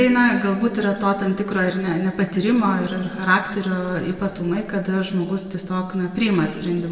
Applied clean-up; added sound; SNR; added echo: none; none; none; reverberation time 1.7 s.